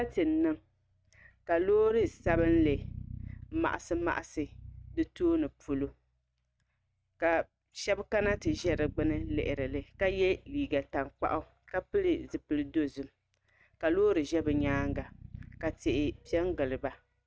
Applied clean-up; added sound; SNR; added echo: neural mask model RNNoise.